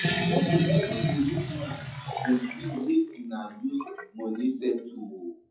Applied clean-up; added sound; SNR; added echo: classical method WPE with log-MMSE.